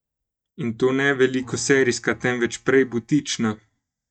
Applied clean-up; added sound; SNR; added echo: neural mask model DeepFilterNet 3.